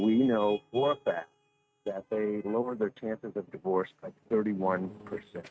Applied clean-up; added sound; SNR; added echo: neural mask model RNNoise.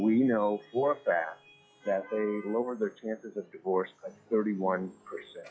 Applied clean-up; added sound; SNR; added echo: classical method log-MMSE.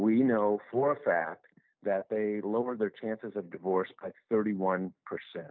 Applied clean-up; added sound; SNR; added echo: none; none; none; none.